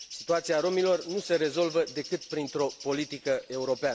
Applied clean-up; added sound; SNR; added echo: none; Bird; 16 dB; none.